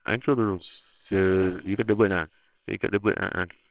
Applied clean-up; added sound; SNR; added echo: neural separator model SepFormer WHAMR!.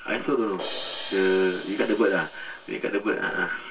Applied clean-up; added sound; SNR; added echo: none; Crash cymbal; 13 dB; reverberation time 0.2 s.